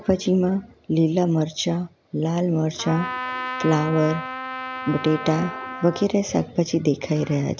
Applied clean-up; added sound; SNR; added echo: none; Trumpet; 9 dB; none.